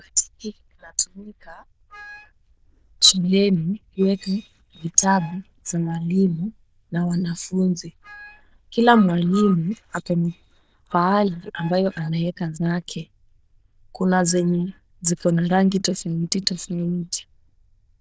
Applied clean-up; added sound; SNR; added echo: neural diffusion model UNIVERSE++.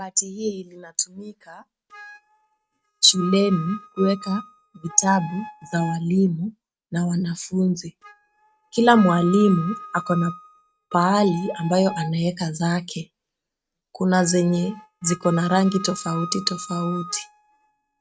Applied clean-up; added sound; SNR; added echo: neural mask model RNNoise.